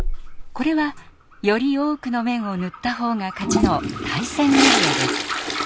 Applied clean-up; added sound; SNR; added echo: none; Toilet flush; 2 dB; none.